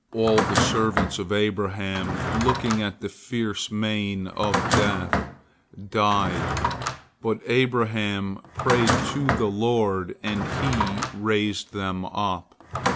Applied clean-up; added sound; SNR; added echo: none; Drawer open or close; 3 dB; none.